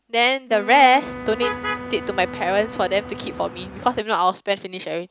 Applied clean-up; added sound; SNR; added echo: none; Motor vehicle (road) + Wind instrument, woodwind instrument; 12 dB; none.